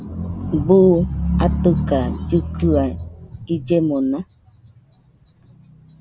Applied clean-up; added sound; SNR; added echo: none; none; none; none.